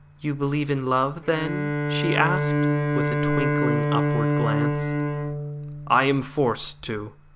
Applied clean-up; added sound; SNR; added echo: none; Bowed string instrument; -1 dB; none.